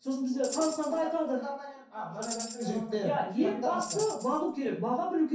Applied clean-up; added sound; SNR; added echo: none; Tambourine; 14 dB; reverberation time 0.6 s.